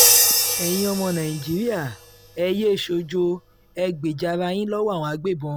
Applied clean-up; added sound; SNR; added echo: none; Crash cymbal; 0 dB; none.